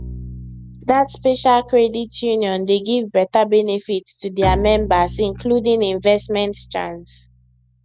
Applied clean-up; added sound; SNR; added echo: none; Bowed string instrument; 14 dB; none.